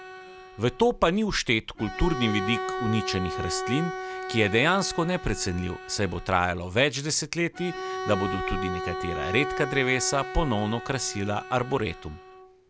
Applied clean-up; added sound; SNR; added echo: none; Bowed string instrument; 8 dB; none.